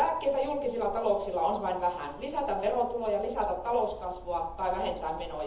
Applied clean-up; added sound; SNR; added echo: none; Gull, seagull / Fowl; 17 dB; reverberation time 0.7 s.